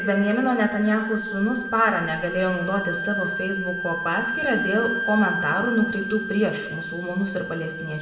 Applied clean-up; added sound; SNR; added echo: none; Wind instrument, woodwind instrument; 5 dB; reverberation time 1.1 s.